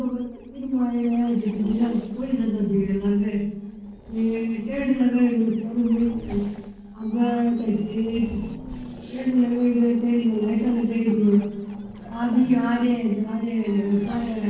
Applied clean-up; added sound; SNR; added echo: neural separator model SepFormer DNS4.